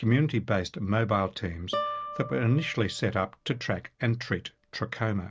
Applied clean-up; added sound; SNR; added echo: none; Guitar; 10 dB; none.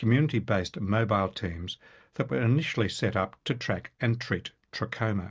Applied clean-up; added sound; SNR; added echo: none; none; none; none.